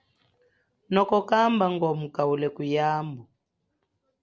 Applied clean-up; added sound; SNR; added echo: none; none; none; none.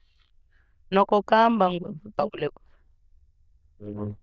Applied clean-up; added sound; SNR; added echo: neural diffusion model UNIVERSE++.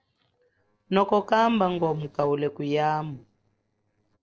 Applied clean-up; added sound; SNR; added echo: neural separator model SepFormer DNS4.